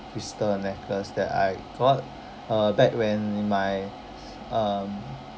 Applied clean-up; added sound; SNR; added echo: none; none; none; none.